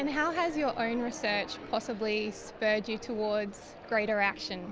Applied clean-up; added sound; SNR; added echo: none; none; none; none.